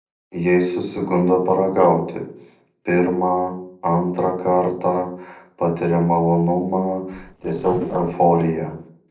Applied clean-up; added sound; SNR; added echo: neural separator model SepFormer DNS4.